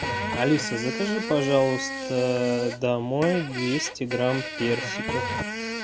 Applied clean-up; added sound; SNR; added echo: none; Printer + Fart; 5 dB; none.